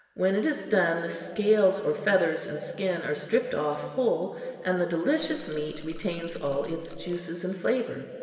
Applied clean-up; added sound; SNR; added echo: none; Rattle / Rattle (instrument); 14 dB; reverberation time 2.5 s.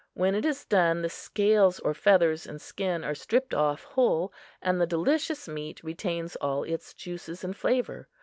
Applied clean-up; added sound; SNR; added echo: none; none; none; none.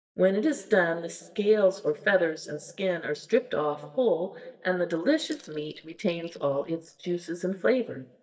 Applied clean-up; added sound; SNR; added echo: neural mask model DeepFilterNet 3.